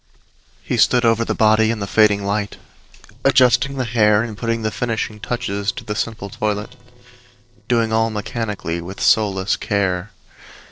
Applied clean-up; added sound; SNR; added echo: neural separator model SepFormer DNS4.